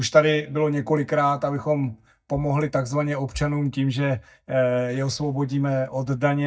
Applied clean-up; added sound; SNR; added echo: neural mask model DeepFilterNet 3.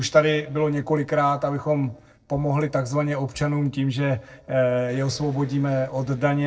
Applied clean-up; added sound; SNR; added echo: neural separator model SepFormer DNS4.